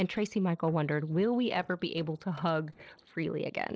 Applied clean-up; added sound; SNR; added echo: neural separator model SepFormer DNS4.